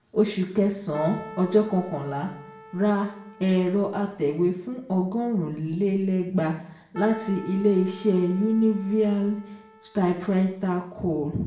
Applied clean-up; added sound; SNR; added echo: none; Keyboard (musical); 19 dB; reverberation time 0.6 s.